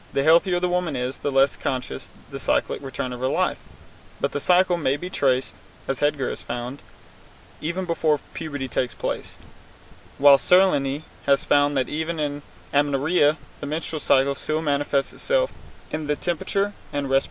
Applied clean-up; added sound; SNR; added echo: none; none; none; none.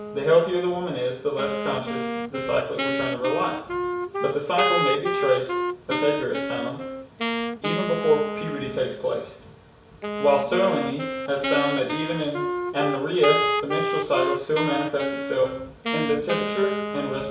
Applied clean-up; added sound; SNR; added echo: none; Wind instrument, woodwind instrument; 3 dB; reverberation time 0.6 s.